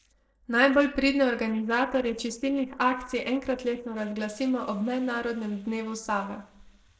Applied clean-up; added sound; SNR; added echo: neural separator model SepFormer DNS4.